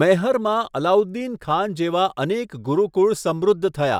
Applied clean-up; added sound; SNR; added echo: none; none; none; none.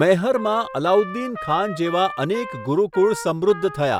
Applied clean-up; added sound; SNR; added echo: none; Trumpet; 14 dB; none.